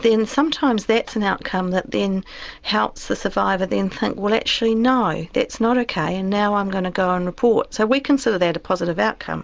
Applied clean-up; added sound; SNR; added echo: none; none; none; none.